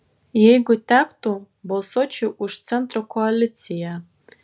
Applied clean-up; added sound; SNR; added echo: none; none; none; none.